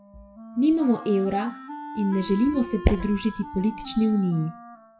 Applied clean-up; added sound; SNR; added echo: classical method WPE with log-MMSE.